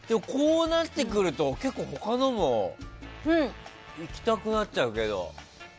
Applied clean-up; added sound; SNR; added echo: none; none; none; none.